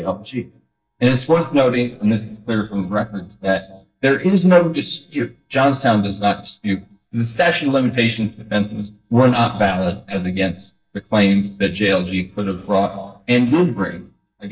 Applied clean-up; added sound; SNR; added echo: neural mask model DeepFilterNet 3.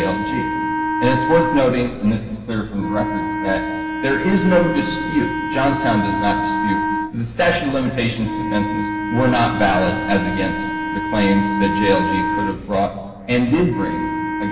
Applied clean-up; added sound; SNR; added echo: none; Wind instrument, woodwind instrument; 4 dB; reverberation time 2.6 s.